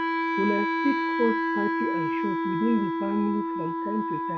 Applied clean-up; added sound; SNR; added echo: none; Wind instrument, woodwind instrument; -2 dB; none.